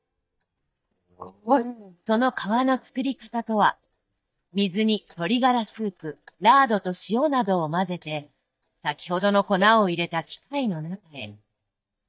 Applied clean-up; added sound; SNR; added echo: neural mask model DeepFilterNet 3.